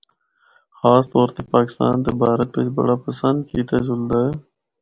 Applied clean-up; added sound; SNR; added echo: none; none; none; none.